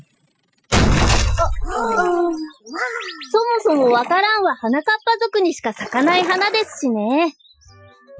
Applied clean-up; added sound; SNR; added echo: classical method Wiener filter.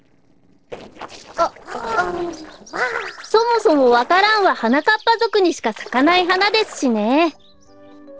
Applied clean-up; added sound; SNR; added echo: neural separator model SepFormer DNS4.